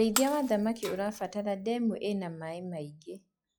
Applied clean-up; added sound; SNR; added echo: classical method log-MMSE.